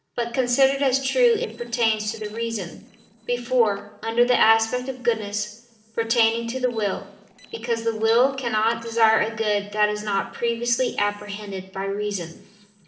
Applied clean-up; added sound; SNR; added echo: neural separator model SepFormer DNS4.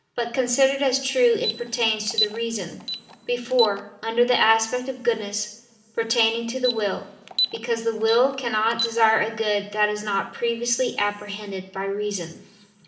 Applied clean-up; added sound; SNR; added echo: none; Alarm; 9 dB; reverberation time 1.3 s.